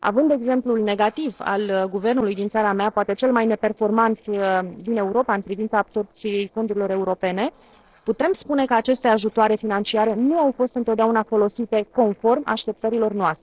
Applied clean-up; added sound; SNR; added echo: neural separator model SepFormer DNS4.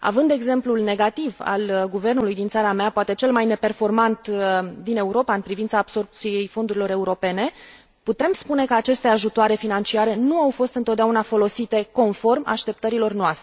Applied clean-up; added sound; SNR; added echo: none; none; none; none.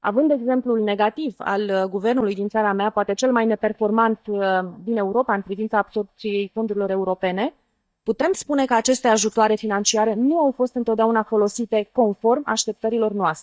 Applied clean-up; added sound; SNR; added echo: neural mask model DeepFilterNet 3.